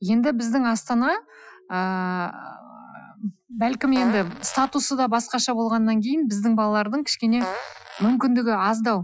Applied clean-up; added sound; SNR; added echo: classical method Wiener filter.